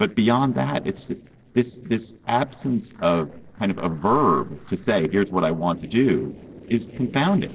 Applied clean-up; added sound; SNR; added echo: neural separator model SepFormer DNS4.